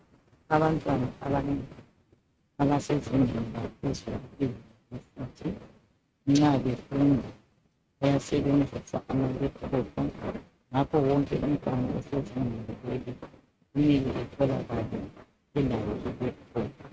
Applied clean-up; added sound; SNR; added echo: neural mask model RNNoise.